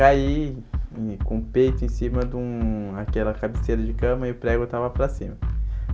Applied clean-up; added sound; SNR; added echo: none; Bass drum; 3 dB; none.